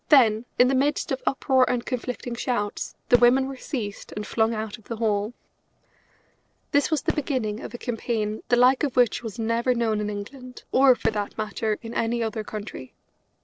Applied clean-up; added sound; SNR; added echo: neural separator model SepFormer DNS4.